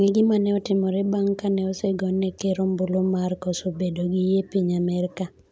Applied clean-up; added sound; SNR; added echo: none; none; none; none.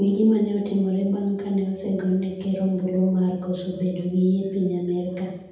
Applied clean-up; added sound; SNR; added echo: none; none; none; reverberation time 0.8 s.